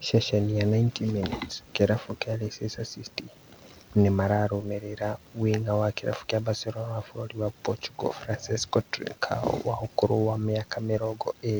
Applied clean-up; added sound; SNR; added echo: none; none; none; none.